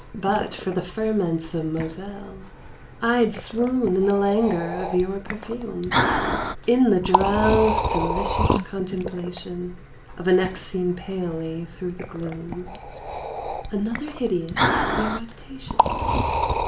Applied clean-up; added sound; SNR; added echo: none; Liquid; 2 dB; reverberation time 0.3 s.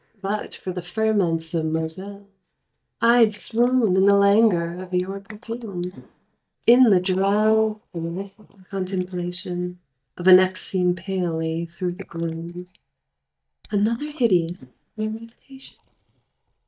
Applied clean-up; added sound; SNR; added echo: neural mask model DeepFilterNet 3.